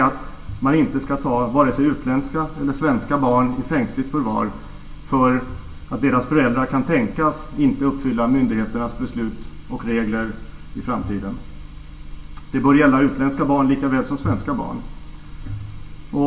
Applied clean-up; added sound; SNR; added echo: none; none; none; reverberation time 0.2 s.